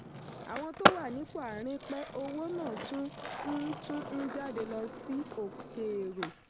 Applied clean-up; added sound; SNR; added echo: none; Skateboard; -2 dB; none.